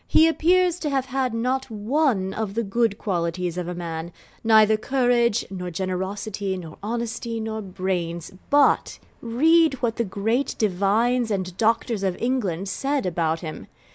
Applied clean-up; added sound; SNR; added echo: none; none; none; none.